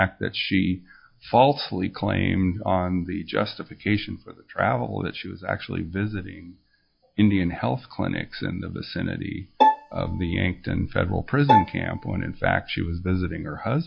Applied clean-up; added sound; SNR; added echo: classical method log-MMSE.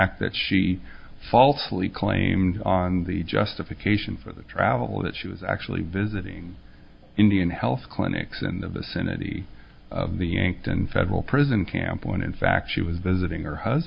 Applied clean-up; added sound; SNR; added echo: none; none; none; none.